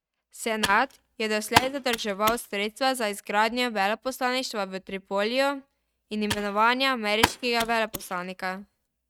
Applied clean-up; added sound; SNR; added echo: neural mask model RNNoise.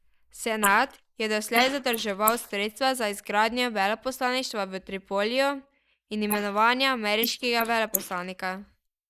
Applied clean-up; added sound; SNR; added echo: neural mask model Resemble Enhance denoiser.